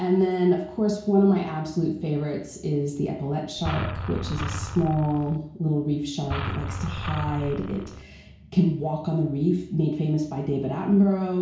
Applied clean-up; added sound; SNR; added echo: none; Engine; 7 dB; reverberation time 0.6 s.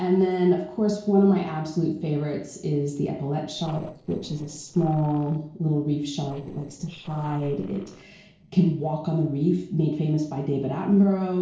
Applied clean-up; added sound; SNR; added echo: neural separator model SepFormer DNS4.